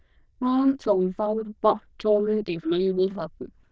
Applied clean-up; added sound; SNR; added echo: neural diffusion model UNIVERSE++.